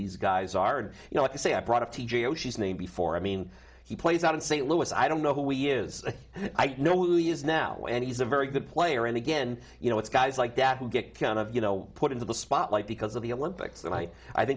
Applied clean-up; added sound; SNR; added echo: none; none; none; none.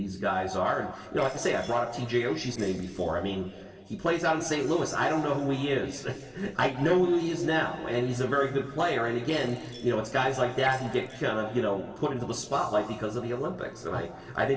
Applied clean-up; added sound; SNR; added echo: neural separator model SepFormer DNS4.